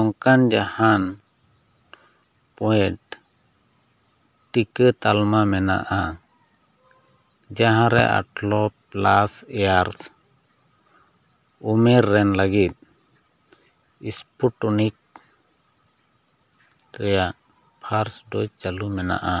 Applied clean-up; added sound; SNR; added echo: none; none; none; none.